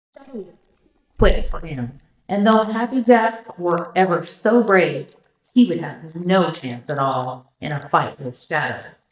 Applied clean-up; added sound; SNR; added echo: neural mask model DeepFilterNet 3.